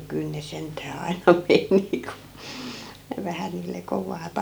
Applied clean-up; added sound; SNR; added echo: none; none; none; none.